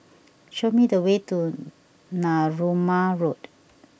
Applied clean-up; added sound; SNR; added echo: none; none; none; none.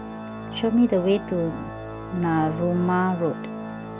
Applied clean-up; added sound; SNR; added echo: none; Organ; 10 dB; none.